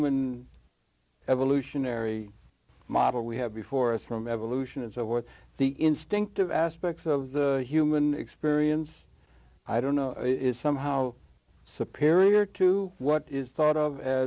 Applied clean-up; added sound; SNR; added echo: none; none; none; none.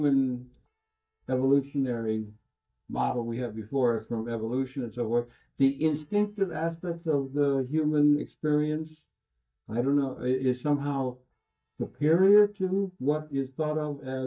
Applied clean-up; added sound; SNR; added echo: neural mask model DeepFilterNet 3.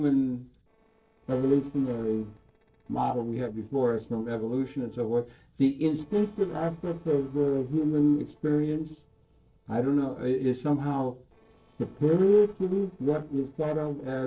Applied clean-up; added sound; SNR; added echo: neural separator model SepFormer DNS4.